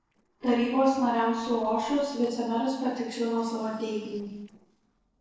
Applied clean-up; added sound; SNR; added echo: neural separator model SepFormer DNS4.